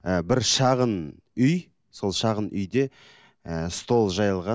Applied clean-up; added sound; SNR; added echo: none; none; none; none.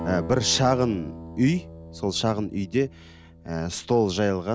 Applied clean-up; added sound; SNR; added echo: none; Acoustic guitar; 14 dB; none.